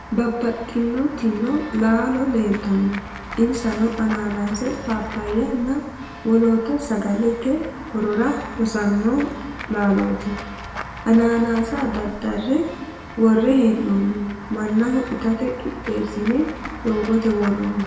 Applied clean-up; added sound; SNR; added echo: none; Walk, footsteps / Run / Bell; 14 dB; reverberation time 1.3 s.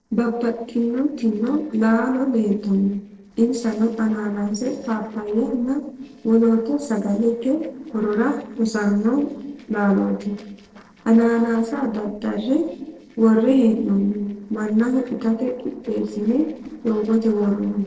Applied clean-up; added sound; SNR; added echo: neural separator model SepFormer DNS4.